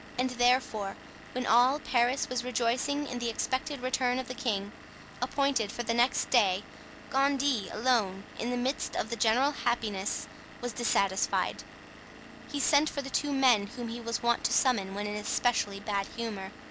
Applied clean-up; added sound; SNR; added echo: none; Engine / Vehicle; 17 dB; none.